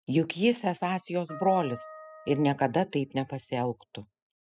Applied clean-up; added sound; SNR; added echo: classical method spectral subtraction.